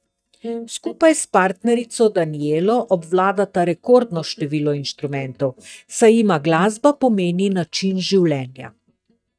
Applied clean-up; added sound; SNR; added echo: neural mask model DeepFilterNet 3.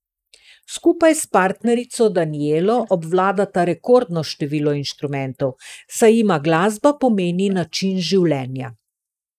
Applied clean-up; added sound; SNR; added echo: neural mask model Resemble Enhance denoiser.